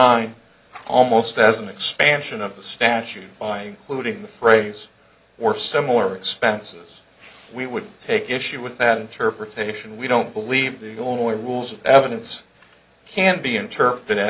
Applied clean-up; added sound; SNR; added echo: none; none; none; none.